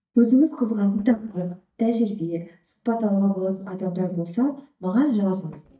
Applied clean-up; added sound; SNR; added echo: neural mask model DeepFilterNet 3.